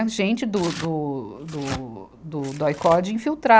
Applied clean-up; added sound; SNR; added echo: none; Tearing; 17 dB; none.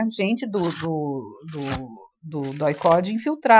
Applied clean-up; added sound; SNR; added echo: classical method Wiener filter.